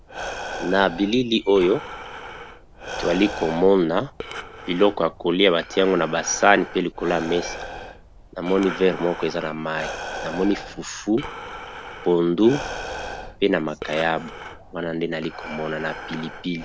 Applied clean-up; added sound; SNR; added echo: none; Breathing; 12 dB; none.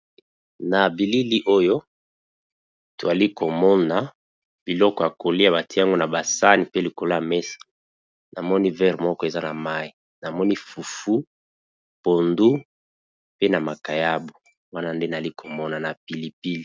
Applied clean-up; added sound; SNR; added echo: none; none; none; none.